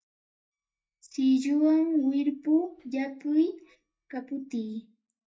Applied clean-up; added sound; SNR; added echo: neural mask model DeepFilterNet 3.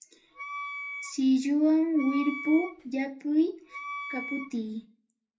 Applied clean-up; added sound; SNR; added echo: none; Wind instrument, woodwind instrument; 11 dB; reverberation time 0.3 s.